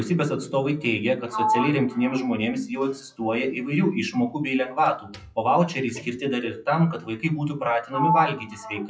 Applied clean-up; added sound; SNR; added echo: classical method WPE with log-MMSE.